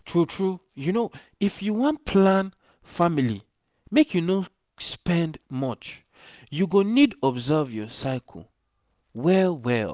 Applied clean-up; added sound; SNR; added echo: none; none; none; none.